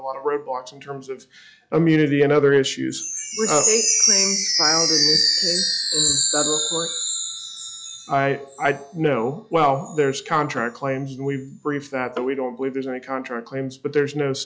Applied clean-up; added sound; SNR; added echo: classical method log-MMSE.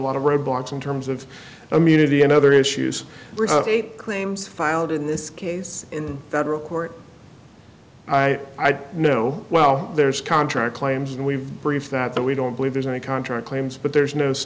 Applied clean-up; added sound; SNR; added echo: none; none; none; none.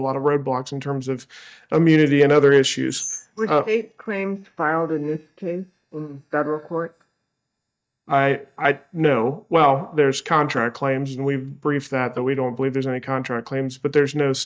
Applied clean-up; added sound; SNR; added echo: neural mask model DeepFilterNet 3.